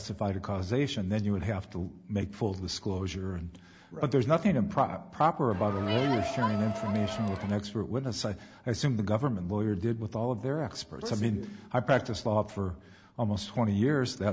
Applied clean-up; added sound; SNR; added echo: none; Crowd; 5 dB; none.